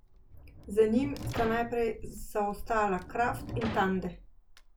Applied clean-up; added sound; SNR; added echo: none; Sliding door + Crack; 9 dB; none.